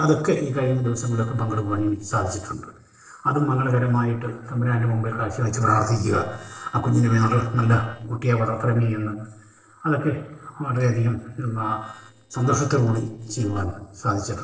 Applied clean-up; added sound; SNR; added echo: neural separator model SepFormer DNS4.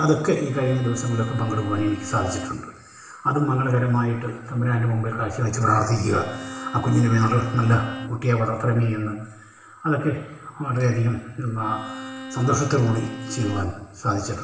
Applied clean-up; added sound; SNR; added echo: none; Bowed string instrument; 14 dB; reverberation time 0.9 s.